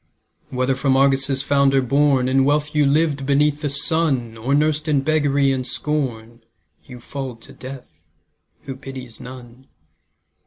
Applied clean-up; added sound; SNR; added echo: none; none; none; none.